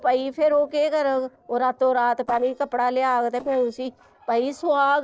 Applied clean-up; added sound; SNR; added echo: neural separator model SepFormer DNS4.